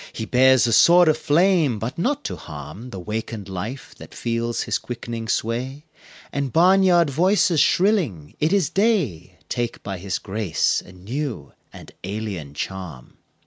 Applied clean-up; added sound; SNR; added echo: none; none; none; none.